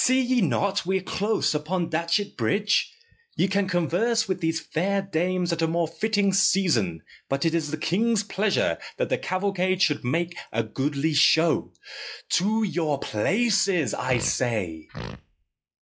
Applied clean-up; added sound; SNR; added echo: classical method log-MMSE.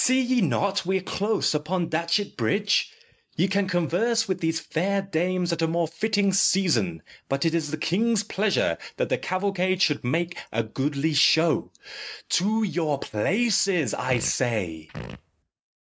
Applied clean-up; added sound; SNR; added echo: neural mask model RNNoise.